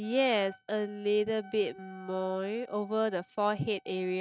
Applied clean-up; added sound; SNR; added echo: neural mask model RNNoise.